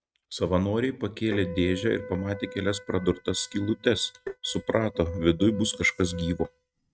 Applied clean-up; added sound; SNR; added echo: neural mask model RNNoise.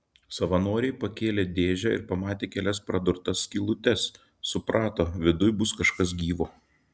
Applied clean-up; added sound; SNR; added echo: none; none; none; none.